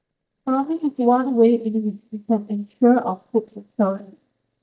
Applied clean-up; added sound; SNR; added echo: neural mask model DeepFilterNet 3.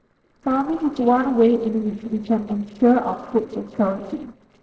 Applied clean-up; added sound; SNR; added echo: neural separator model SepFormer DNS4.